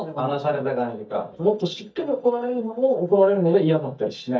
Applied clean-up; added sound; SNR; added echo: neural mask model DeepFilterNet 3.